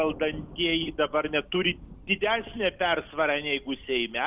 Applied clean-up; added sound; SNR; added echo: none; Thunder; 18 dB; none.